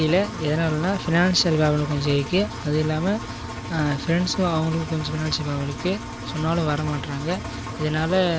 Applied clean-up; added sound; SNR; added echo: none; Engine; 9 dB; none.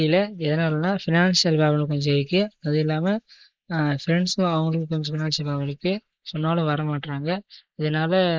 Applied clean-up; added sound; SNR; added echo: neural mask model Resemble Enhance denoiser.